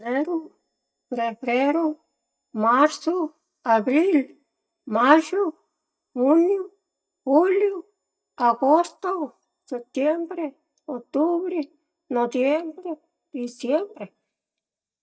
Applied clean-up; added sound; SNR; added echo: neural mask model DeepFilterNet 3.